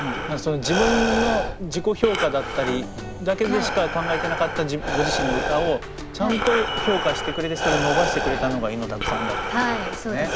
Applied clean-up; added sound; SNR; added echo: none; Breathing; 3 dB; none.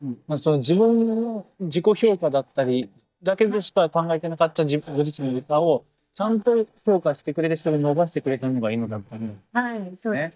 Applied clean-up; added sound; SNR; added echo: neural mask model DeepFilterNet 3.